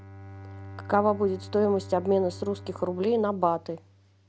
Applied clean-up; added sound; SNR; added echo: none; Bowed string instrument; 16 dB; none.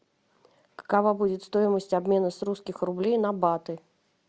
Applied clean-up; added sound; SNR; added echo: none; none; none; none.